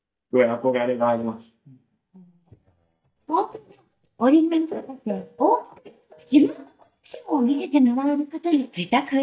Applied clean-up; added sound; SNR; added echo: neural mask model DeepFilterNet 3.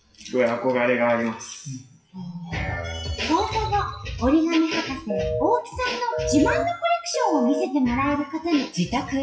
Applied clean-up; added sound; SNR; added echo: classical method WPE with log-MMSE.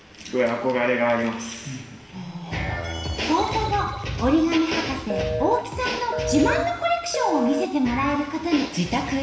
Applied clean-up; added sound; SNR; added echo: none; Telephone; 5 dB; reverberation time 1.2 s.